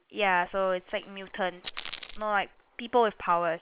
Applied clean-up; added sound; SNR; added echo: neural separator model SepFormer WHAM!.